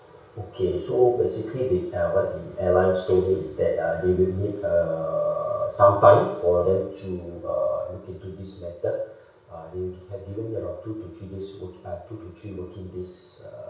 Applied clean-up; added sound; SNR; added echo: none; none; none; reverberation time 0.6 s.